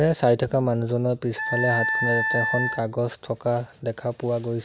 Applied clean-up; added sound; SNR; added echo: none; Wind instrument, woodwind instrument; 3 dB; none.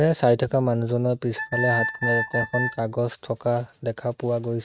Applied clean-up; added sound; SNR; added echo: neural mask model RNNoise.